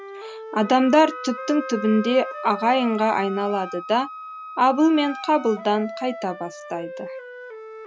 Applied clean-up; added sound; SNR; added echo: none; Wind instrument, woodwind instrument + Wind instrument, woodwind instrument; 12 dB; none.